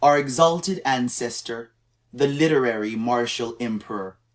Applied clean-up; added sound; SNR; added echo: none; none; none; none.